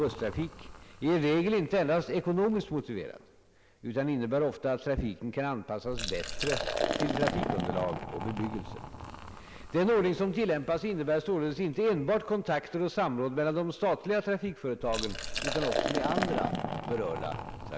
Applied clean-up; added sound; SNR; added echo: none; Liquid; 7 dB; none.